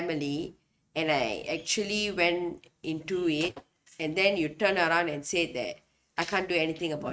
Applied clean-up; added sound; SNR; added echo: neural mask model RNNoise.